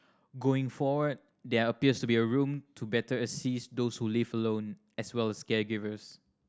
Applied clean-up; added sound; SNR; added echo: none; none; none; none.